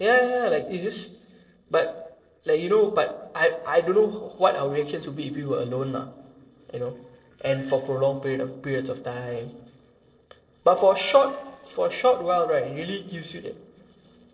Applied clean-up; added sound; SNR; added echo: neural separator model SepFormer DNS4.